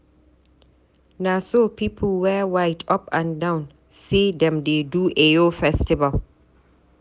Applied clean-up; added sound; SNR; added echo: none; none; none; none.